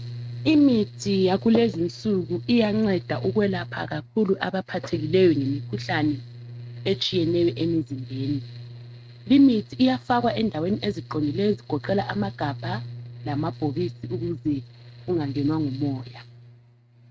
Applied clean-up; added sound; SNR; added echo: neural mask model RNNoise.